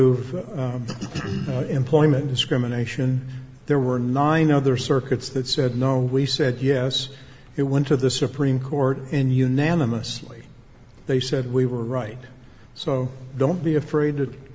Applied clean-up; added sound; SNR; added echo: none; Bowed string instrument; 16 dB; none.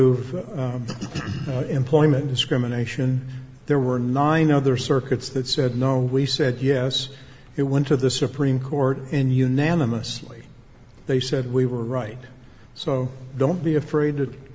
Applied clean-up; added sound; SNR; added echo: none; none; none; none.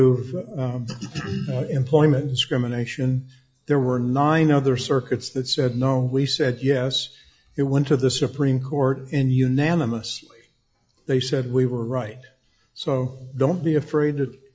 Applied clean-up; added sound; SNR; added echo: classical method log-MMSE.